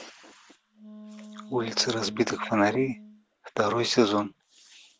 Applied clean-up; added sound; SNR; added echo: none; Wind instrument, woodwind instrument; 18 dB; none.